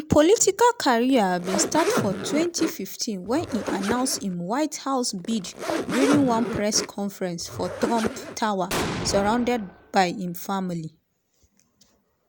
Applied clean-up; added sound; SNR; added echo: none; Zipper (clothing) + Explosion; 6 dB; none.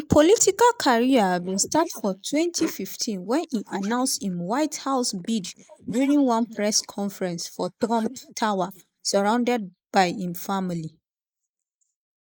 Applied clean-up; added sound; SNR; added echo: neural mask model Resemble Enhance denoiser.